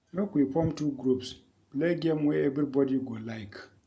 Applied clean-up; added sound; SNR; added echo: none; none; none; none.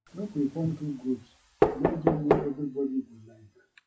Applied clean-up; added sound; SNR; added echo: classical method WPE with log-MMSE.